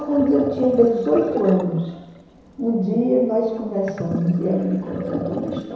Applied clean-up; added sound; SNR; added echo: none; Sink (filling or washing); 11 dB; reverberation time 1.0 s.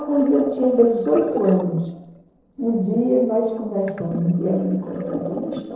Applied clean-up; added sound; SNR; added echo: neural separator model SepFormer DNS4.